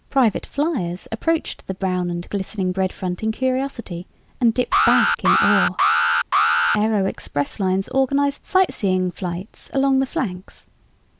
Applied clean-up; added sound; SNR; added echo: none; Alarm; -1 dB; none.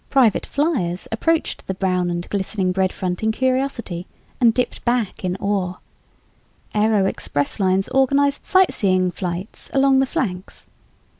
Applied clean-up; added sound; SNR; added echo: none; none; none; none.